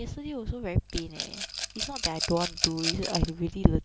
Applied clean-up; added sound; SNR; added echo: none; Rattle / Glass; 4 dB; none.